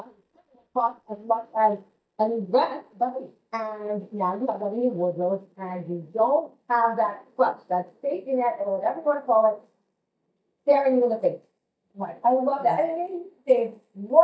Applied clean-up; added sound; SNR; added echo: neural mask model DeepFilterNet 3.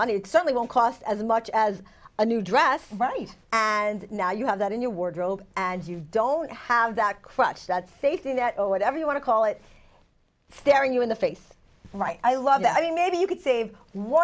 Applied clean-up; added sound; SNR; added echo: none; none; none; none.